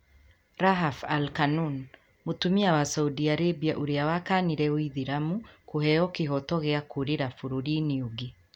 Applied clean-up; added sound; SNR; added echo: none; none; none; none.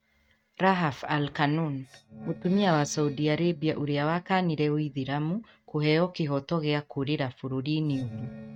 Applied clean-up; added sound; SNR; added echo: neural mask model RNNoise.